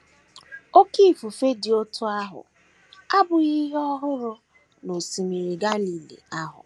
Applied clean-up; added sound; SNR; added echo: none; none; none; none.